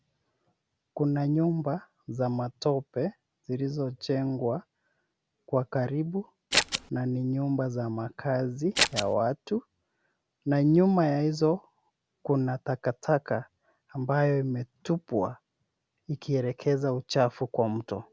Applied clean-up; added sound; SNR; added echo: none; Scissors; -2 dB; none.